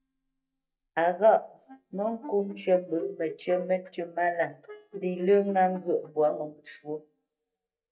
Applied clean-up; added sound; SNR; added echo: neural mask model DeepFilterNet 3.